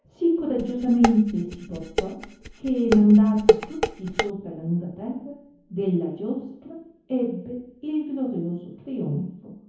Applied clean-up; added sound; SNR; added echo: none; Dishes, pots, and pans; 2 dB; reverberation time 0.7 s.